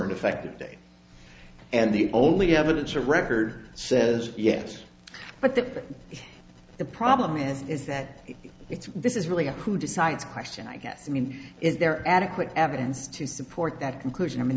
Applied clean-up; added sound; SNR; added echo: none; none; none; none.